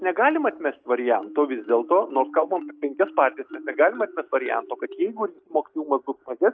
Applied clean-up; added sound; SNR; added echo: neural mask model DeepFilterNet 3.